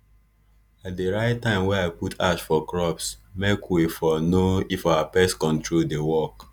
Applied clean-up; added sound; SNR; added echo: none; none; none; none.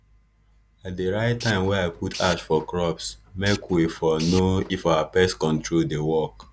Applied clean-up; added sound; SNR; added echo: none; Tools; 16 dB; none.